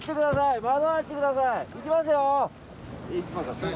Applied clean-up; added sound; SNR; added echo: none; none; none; none.